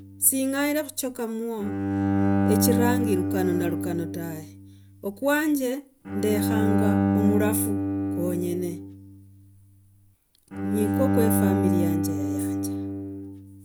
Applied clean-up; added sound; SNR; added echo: none; Bowed string instrument; -2 dB; none.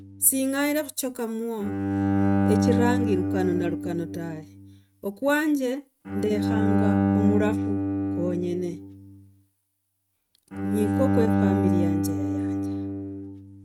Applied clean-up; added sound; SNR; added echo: neural mask model RNNoise.